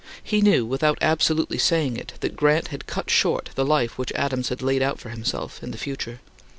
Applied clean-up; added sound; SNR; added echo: none; none; none; none.